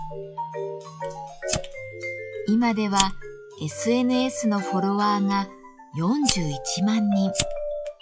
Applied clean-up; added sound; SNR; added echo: classical method log-MMSE.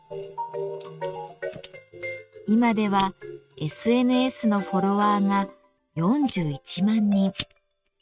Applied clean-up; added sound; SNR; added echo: neural mask model RNNoise.